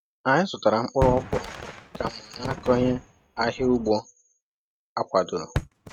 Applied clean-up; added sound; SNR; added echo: neural mask model RNNoise.